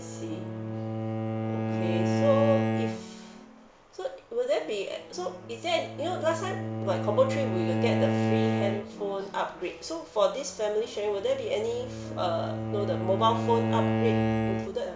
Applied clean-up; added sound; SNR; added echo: none; Bowed string instrument; 0 dB; none.